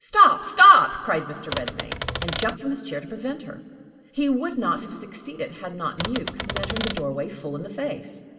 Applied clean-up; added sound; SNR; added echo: none; Typewriter; 6 dB; reverberation time 2.3 s.